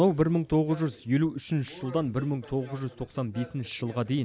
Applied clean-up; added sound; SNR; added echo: none; none; none; none.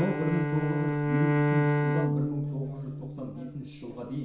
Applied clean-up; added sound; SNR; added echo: none; Bowed string instrument; -5 dB; reverberation time 0.6 s.